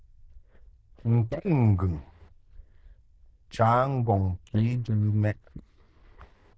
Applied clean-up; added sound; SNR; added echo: neural diffusion model UNIVERSE++.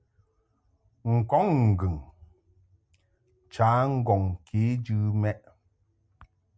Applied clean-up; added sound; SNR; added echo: none; none; none; none.